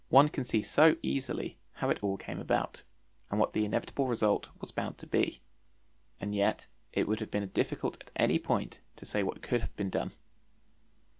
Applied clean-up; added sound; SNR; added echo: none; none; none; none.